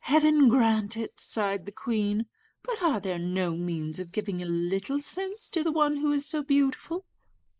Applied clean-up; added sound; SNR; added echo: neural mask model Resemble Enhance denoiser.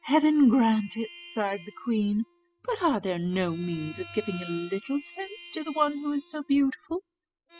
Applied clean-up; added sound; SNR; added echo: classical method spectral subtraction.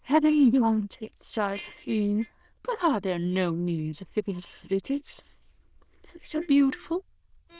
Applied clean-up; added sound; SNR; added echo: neural diffusion model UNIVERSE++.